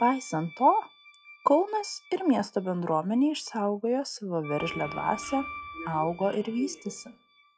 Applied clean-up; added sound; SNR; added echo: classical method log-MMSE.